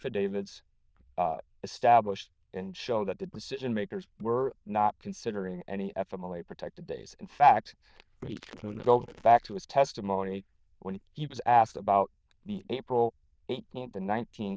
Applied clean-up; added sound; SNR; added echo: neural diffusion model UNIVERSE++.